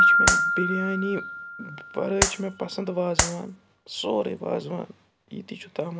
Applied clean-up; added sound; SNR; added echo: none; Clapping + Piano; -4 dB; none.